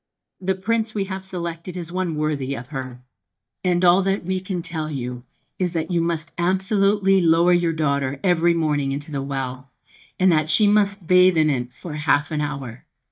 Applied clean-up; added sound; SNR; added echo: neural mask model DeepFilterNet 3.